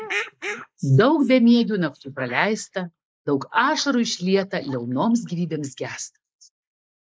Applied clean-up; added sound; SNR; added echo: neural mask model Resemble Enhance denoiser.